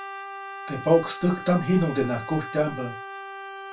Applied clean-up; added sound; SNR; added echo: none; Brass instrument; 11 dB; reverberation time 0.2 s.